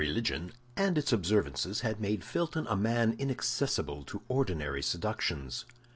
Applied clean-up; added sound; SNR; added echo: none; none; none; none.